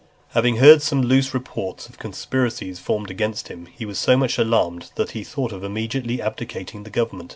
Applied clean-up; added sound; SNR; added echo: none; none; none; none.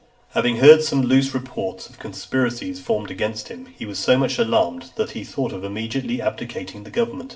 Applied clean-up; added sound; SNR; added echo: none; none; none; reverberation time 0.4 s.